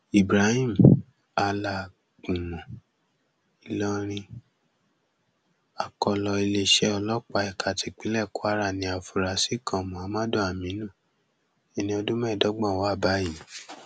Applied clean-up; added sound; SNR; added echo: none; none; none; none.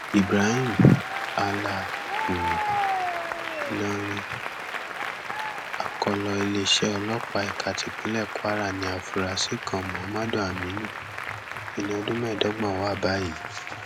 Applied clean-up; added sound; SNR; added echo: none; Applause; 4 dB; none.